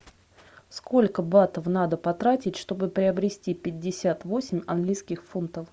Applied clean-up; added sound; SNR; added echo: none; none; none; none.